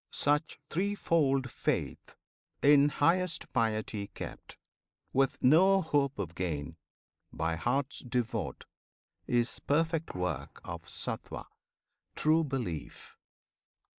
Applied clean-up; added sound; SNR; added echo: neural mask model Resemble Enhance denoiser.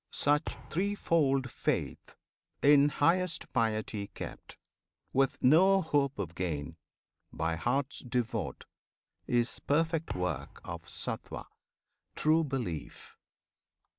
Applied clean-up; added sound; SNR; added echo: none; Thump, thud; 15 dB; none.